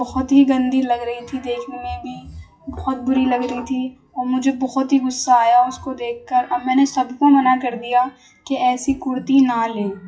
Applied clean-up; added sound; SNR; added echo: classical method WPE with log-MMSE.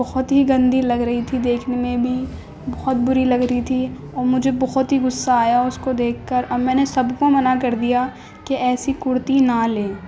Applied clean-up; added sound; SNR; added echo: none; none; none; none.